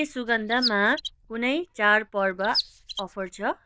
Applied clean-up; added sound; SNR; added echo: neural diffusion model UNIVERSE++.